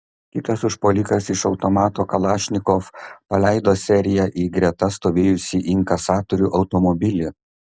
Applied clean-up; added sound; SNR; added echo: none; none; none; none.